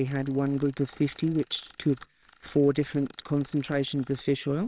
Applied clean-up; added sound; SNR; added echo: neural separator model SepFormer WHAMR!.